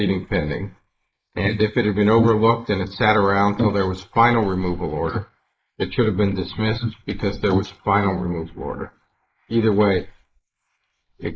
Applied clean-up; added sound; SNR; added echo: neural mask model Resemble Enhance denoiser.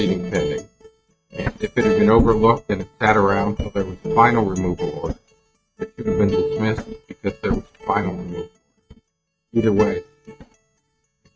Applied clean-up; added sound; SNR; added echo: neural mask model RNNoise.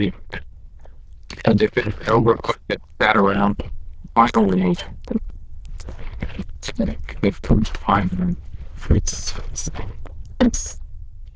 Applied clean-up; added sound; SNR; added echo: neural diffusion model UNIVERSE++.